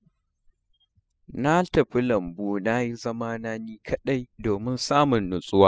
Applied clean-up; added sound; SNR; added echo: classical method spectral subtraction.